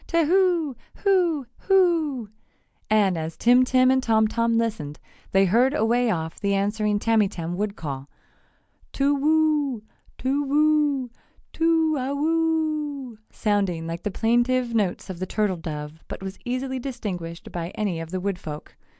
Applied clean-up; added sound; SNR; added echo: none; none; none; none.